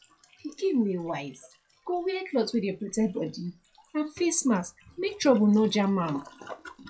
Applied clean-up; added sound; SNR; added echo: classical method log-MMSE.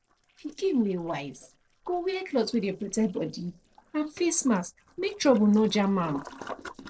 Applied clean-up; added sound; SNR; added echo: neural separator model SepFormer DNS4.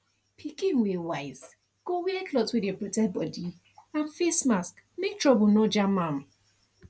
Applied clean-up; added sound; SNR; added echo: none; none; none; none.